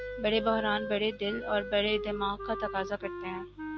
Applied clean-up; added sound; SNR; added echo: none; Wind instrument, woodwind instrument; 7 dB; none.